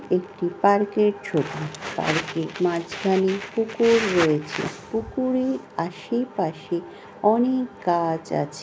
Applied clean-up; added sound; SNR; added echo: none; none; none; none.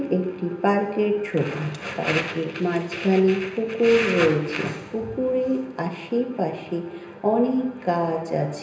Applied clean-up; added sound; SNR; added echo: none; none; none; reverberation time 0.9 s.